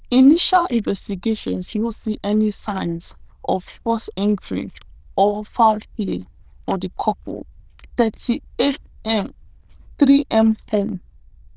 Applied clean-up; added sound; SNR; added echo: neural diffusion model UNIVERSE++.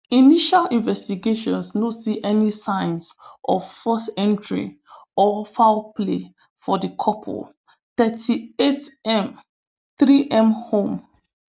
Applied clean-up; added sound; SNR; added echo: none; none; none; none.